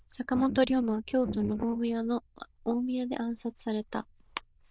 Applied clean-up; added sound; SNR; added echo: neural diffusion model UNIVERSE++.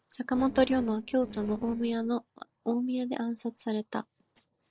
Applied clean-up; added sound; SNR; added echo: neural separator model SepFormer DNS4.